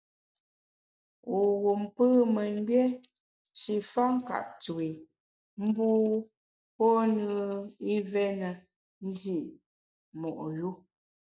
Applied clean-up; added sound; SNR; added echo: none; none; none; none.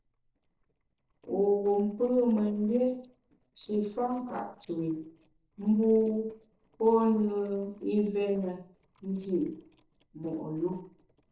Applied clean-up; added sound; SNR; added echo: neural separator model SepFormer DNS4.